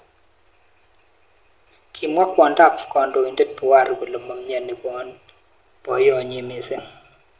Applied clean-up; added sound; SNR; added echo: none; none; none; none.